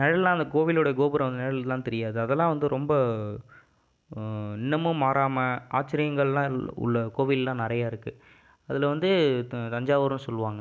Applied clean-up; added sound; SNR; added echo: none; none; none; none.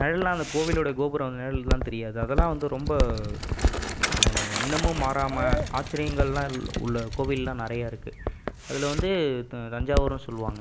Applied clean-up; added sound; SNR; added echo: none; Walk, footsteps + Bicycle; 0 dB; none.